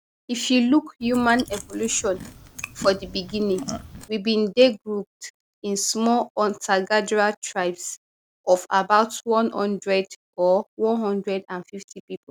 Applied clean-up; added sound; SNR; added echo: none; Chewing, mastication; 14 dB; none.